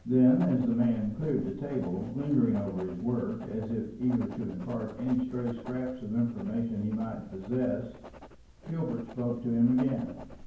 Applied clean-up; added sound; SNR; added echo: none; Writing; 18 dB; reverberation time 0.9 s.